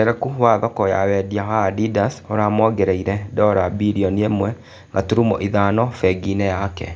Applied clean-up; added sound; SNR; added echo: none; none; none; none.